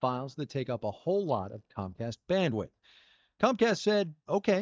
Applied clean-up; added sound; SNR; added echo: neural mask model DeepFilterNet 3.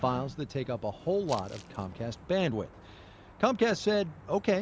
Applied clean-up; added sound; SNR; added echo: none; Sliding door + Crumpling, crinkling; 18 dB; none.